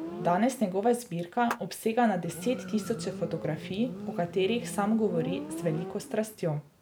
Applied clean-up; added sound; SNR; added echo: none; Clapping + Motorcycle; 10 dB; none.